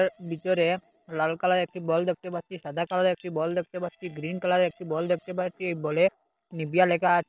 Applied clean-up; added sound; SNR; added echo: neural separator model SepFormer DNS4.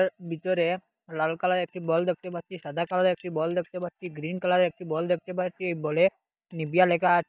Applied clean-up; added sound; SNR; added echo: neural mask model DeepFilterNet 3.